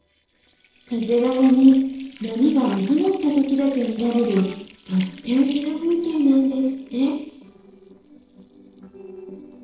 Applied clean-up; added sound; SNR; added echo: neural separator model SepFormer DNS4.